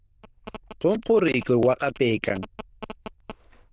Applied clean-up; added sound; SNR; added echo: neural diffusion model UNIVERSE++.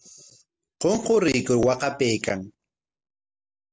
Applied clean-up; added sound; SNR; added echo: none; none; none; none.